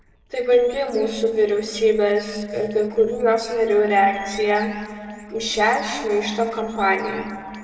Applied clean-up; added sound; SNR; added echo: neural separator model SepFormer DNS4.